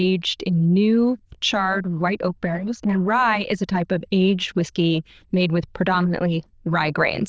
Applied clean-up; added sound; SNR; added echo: neural diffusion model UNIVERSE++.